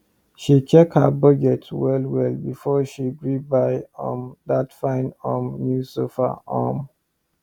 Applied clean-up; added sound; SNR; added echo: none; none; none; none.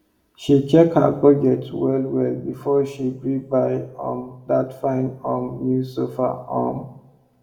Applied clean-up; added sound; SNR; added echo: none; none; none; reverberation time 0.7 s.